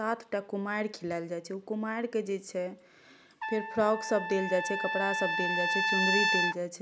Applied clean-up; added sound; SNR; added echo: none; Trumpet; -2 dB; none.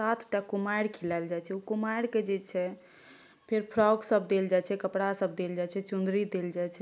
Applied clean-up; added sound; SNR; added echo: none; none; none; none.